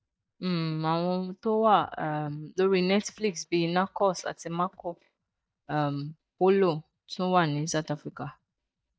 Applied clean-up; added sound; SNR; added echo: neural mask model DeepFilterNet 3.